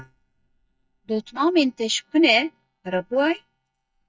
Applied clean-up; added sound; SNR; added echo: neural mask model DeepFilterNet 3.